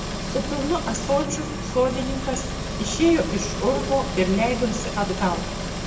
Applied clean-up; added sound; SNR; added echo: none; Engine; 4 dB; reverberation time 0.8 s.